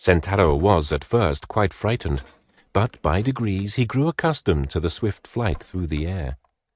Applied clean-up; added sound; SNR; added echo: neural mask model RNNoise.